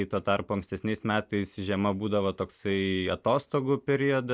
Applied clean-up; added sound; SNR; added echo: none; none; none; none.